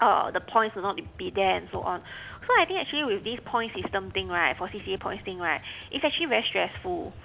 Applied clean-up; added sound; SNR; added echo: none; Computer keyboard + Truck; 19 dB; none.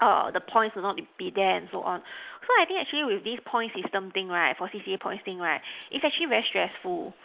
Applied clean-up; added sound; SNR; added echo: neural mask model Resemble Enhance denoiser.